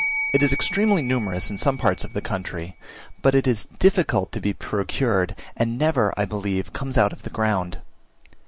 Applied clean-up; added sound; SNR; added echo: none; Bell; 13 dB; none.